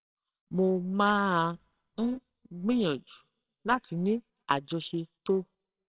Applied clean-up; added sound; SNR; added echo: neural separator model SepFormer WHAMR!.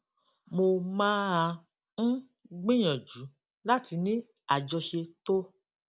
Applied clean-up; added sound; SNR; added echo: none; none; none; none.